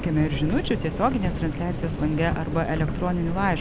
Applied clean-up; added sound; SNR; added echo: none; Subway, metro, underground; 3 dB; none.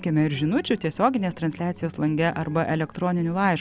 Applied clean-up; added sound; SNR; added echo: none; none; none; none.